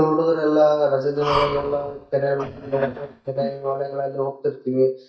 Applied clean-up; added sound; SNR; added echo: neural mask model DeepFilterNet 3.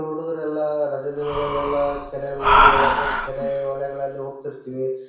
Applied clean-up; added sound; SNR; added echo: none; Breathing; -4 dB; reverberation time 0.7 s.